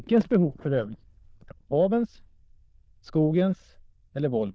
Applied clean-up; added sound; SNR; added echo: neural diffusion model UNIVERSE++.